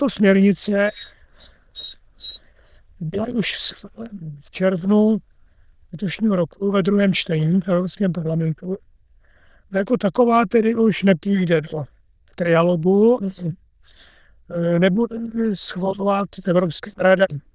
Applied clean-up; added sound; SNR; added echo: neural diffusion model UNIVERSE++.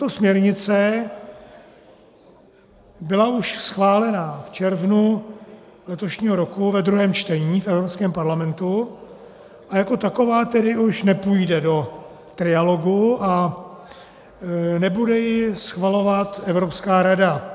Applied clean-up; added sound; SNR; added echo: none; none; none; none.